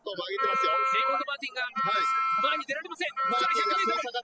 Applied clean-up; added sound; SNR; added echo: classical method spectral subtraction.